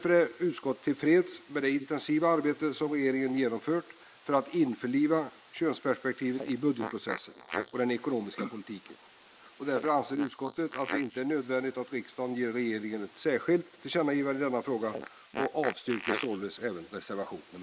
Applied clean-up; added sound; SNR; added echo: neural mask model Resemble Enhance denoiser.